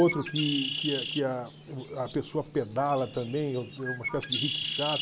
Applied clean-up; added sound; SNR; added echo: none; Bird; 5 dB; none.